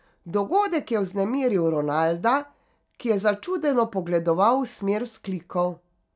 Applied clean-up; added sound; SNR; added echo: none; none; none; none.